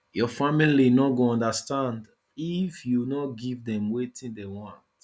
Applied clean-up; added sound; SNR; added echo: none; none; none; none.